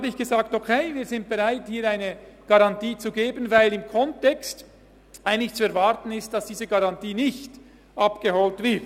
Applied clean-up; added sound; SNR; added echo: none; none; none; none.